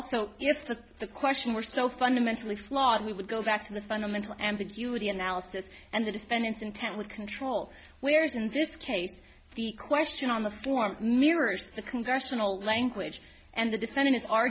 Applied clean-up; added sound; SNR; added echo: none; none; none; none.